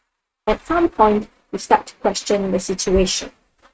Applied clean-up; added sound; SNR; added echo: neural mask model RNNoise.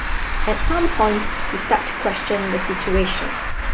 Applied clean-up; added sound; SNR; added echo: none; Traffic noise, roadway noise; -1 dB; none.